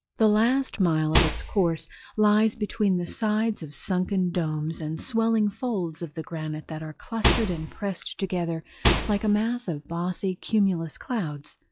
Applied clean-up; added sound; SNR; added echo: classical method log-MMSE.